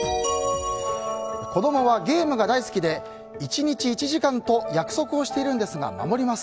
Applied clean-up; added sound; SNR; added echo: none; none; none; none.